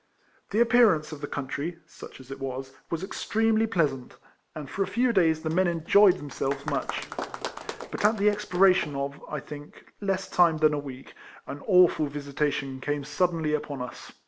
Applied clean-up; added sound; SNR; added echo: none; Applause; 11 dB; none.